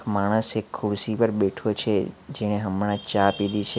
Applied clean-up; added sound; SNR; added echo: none; none; none; none.